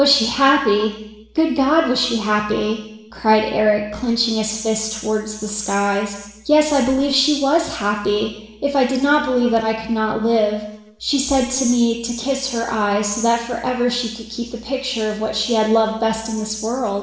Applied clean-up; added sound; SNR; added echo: none; none; none; reverberation time 0.9 s.